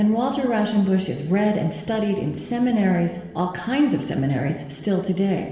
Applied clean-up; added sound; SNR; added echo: none; none; none; reverberation time 1.1 s.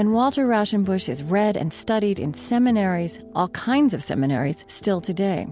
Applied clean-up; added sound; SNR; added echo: none; none; none; none.